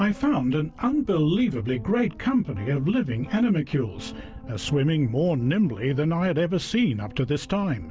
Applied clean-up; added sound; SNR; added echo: none; none; none; none.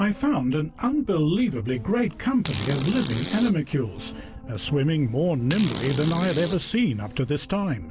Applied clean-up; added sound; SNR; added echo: none; Fart; 10 dB; none.